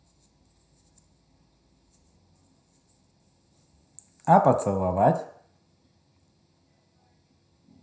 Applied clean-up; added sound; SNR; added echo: none; none; none; reverberation time 0.5 s.